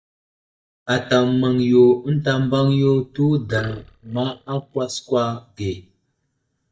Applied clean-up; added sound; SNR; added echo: neural mask model DeepFilterNet 3.